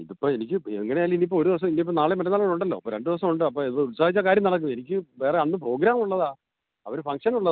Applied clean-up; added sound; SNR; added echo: none; none; none; none.